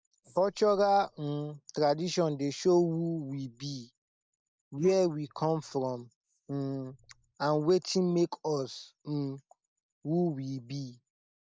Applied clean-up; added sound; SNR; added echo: neural mask model Resemble Enhance denoiser.